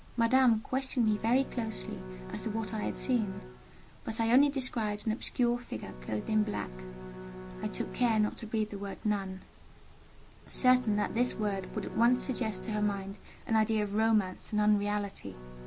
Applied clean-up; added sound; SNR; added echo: none; Bowed string instrument; 14 dB; none.